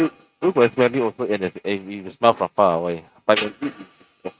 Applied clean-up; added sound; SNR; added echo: neural mask model RNNoise.